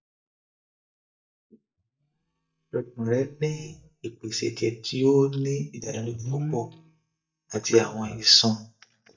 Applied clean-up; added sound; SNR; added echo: neural mask model DeepFilterNet 3.